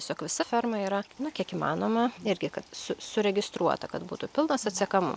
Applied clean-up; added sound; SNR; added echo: none; none; none; none.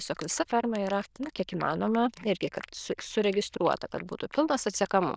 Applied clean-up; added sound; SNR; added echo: neural diffusion model UNIVERSE++.